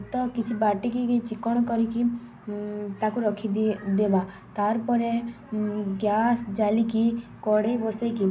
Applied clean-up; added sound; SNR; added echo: none; none; none; none.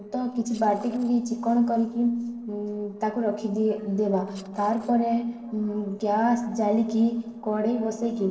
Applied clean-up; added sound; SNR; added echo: neural separator model SepFormer DNS4.